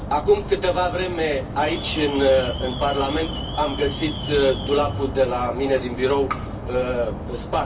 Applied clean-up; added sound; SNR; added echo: none; Alarm; 7 dB; reverberation time 0.2 s.